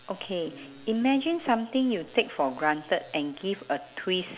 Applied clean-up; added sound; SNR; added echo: none; Piano; 19 dB; none.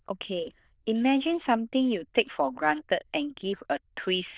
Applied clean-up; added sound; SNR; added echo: neural diffusion model UNIVERSE++.